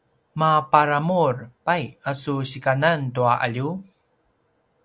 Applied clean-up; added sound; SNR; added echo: none; none; none; none.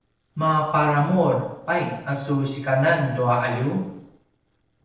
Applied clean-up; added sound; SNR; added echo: neural separator model SepFormer DNS4.